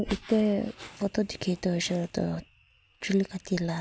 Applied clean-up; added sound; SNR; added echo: none; none; none; none.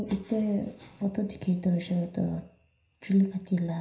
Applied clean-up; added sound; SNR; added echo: none; none; none; reverberation time 0.5 s.